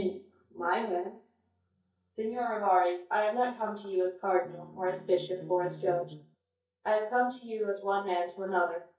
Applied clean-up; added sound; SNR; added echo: neural mask model DeepFilterNet 3.